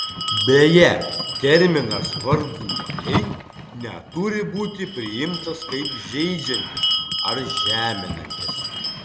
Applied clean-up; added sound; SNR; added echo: none; Bell; 5 dB; none.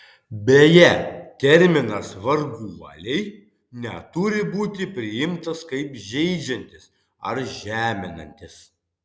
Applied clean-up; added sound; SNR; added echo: none; none; none; none.